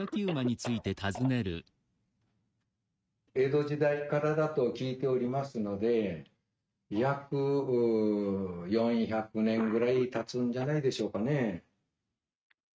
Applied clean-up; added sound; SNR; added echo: neural mask model RNNoise.